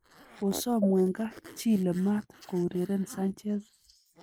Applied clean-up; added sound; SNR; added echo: neural mask model Resemble Enhance denoiser.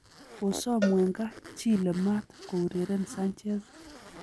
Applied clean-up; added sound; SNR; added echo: none; Cowbell + Zipper (clothing); 13 dB; none.